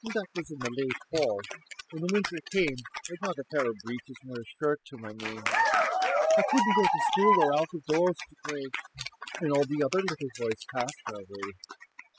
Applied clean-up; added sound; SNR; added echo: classical method spectral subtraction.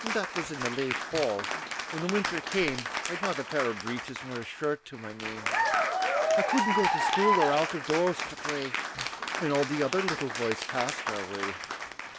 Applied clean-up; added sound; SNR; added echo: none; Applause / Cheering; 0 dB; none.